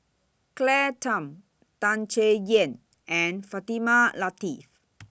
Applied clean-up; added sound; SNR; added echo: none; none; none; none.